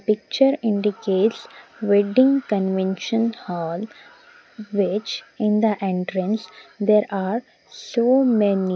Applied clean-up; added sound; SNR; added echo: none; none; none; none.